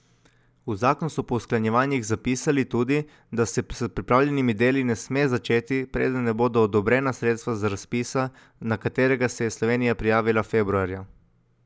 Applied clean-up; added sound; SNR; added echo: none; none; none; none.